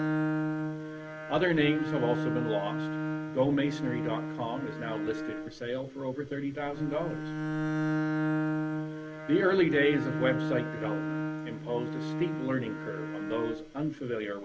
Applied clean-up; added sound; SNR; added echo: none; Bowed string instrument; 2 dB; none.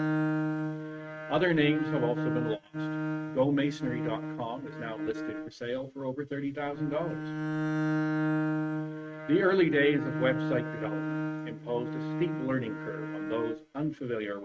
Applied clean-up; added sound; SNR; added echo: neural mask model RNNoise.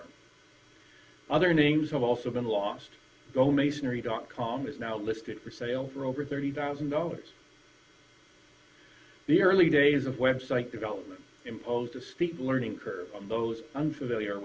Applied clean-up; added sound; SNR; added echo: none; none; none; none.